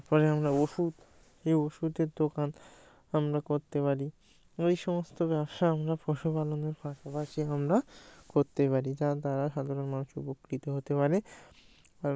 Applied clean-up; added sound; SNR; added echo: none; none; none; none.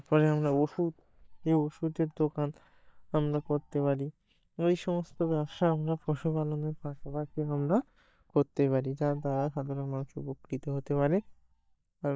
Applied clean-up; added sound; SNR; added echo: neural mask model DeepFilterNet 3.